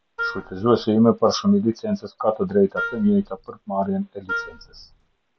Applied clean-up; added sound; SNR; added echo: none; Wind instrument, woodwind instrument; 10 dB; none.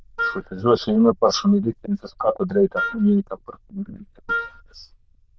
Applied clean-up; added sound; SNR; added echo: neural diffusion model UNIVERSE++.